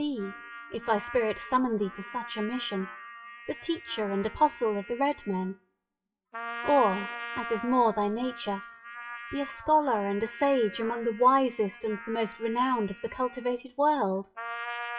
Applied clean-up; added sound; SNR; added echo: classical method WPE with log-MMSE.